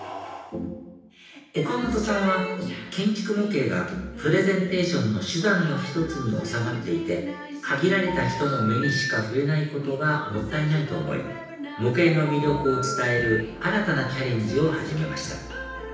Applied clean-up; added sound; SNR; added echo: none; Telephone; 6 dB; reverberation time 0.9 s.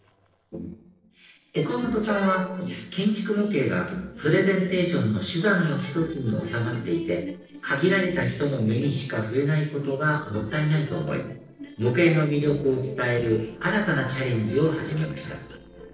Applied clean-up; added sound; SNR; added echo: neural separator model SepFormer DNS4.